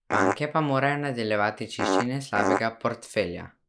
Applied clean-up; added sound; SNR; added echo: neural mask model Resemble Enhance denoiser.